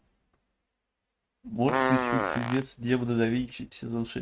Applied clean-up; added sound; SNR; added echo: neural mask model RNNoise.